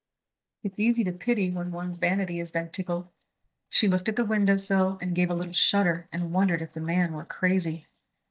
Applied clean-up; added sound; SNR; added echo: neural mask model DeepFilterNet 3.